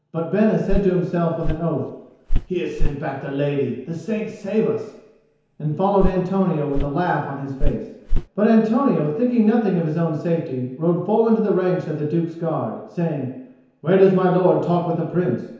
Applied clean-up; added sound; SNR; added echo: none; Walk, footsteps; 3 dB; reverberation time 1.0 s.